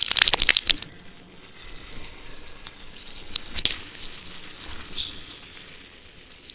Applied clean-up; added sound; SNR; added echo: neural separator model SepFormer WHAMR!.